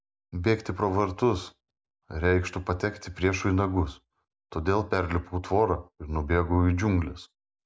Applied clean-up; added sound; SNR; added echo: none; none; none; none.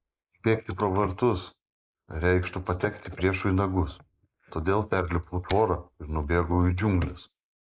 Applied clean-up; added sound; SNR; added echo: neural mask model Resemble Enhance denoiser.